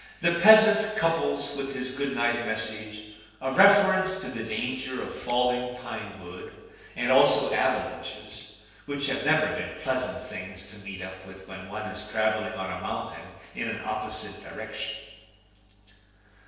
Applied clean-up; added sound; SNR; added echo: neural separator model SepFormer DNS4.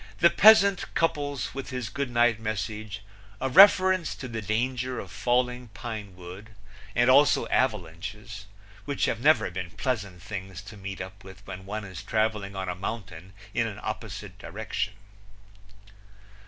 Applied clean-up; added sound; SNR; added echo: none; none; none; none.